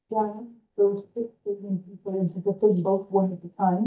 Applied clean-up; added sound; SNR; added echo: neural mask model DeepFilterNet 3.